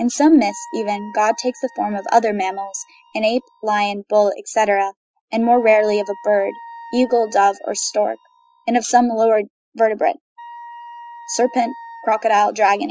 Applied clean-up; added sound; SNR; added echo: classical method Wiener filter.